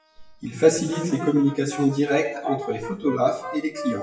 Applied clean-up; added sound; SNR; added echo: classical method WPE with log-MMSE.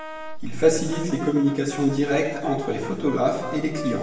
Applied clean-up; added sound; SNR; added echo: none; Brass instrument; 14 dB; reverberation time 1.1 s.